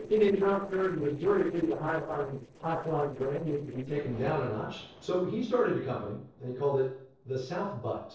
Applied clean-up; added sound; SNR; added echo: neural separator model SepFormer DNS4.